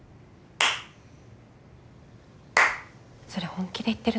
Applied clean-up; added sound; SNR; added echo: none; Clapping / Chirp, tweet; -4 dB; none.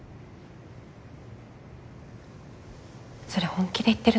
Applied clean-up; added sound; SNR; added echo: none; none; none; none.